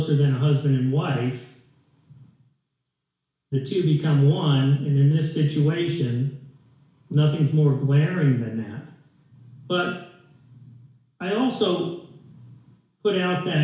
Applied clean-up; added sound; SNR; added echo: none; none; none; reverberation time 0.7 s.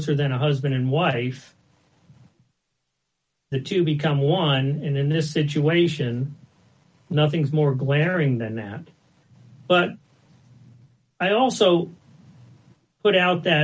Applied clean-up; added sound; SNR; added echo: none; none; none; none.